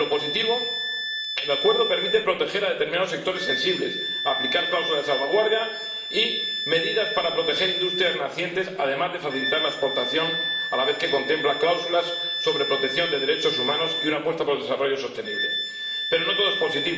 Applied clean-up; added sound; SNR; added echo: none; Wind instrument, woodwind instrument; 4 dB; reverberation time 1.1 s.